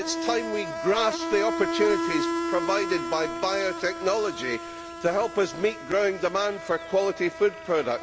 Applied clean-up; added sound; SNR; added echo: none; Insect; 5 dB; none.